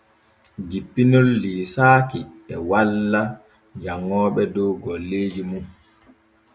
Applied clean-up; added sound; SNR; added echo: none; none; none; none.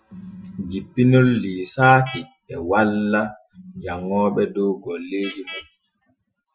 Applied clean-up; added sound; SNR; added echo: classical method Wiener filter.